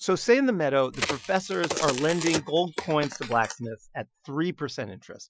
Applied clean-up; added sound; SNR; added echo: classical method Wiener filter.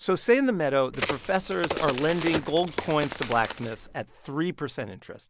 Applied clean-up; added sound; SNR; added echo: none; Crack; 6 dB; none.